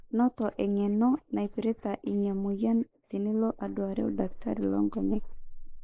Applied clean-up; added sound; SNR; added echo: neural mask model Resemble Enhance denoiser.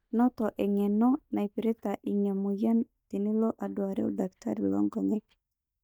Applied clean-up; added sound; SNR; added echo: neural mask model DeepFilterNet 3.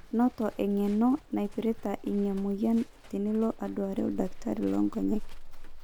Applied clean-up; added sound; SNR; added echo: none; Livestock, farm animals, working animals; 11 dB; none.